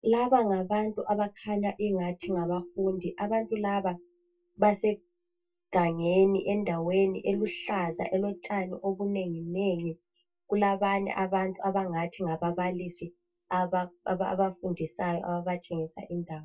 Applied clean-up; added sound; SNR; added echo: neural mask model DeepFilterNet 3.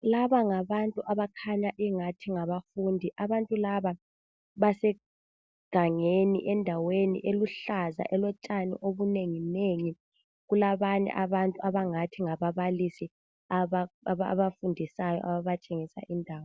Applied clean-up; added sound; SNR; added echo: none; none; none; none.